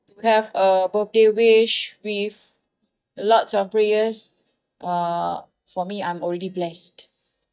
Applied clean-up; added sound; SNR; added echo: neural mask model DeepFilterNet 3.